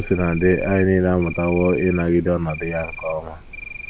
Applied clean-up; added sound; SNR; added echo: none; Cricket; 13 dB; none.